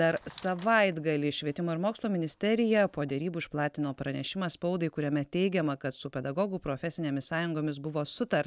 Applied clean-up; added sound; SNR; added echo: none; none; none; none.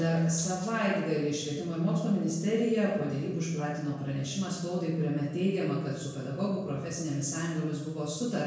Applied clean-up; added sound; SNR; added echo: none; none; none; reverberation time 1.0 s.